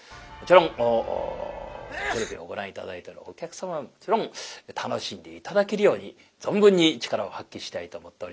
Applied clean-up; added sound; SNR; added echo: none; Sneeze / Church bell; 12 dB; none.